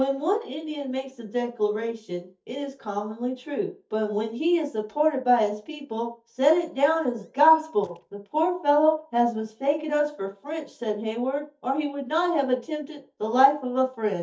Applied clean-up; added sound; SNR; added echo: neural mask model DeepFilterNet 3.